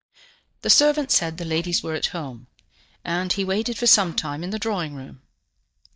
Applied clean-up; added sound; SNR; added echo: neural mask model DeepFilterNet 3.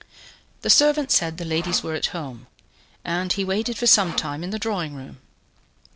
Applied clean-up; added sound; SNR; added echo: none; Sawing; 18 dB; none.